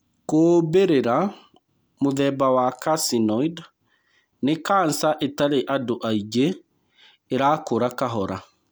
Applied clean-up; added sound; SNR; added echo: none; none; none; none.